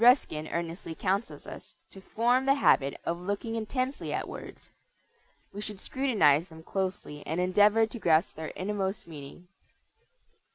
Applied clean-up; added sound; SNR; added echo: none; none; none; none.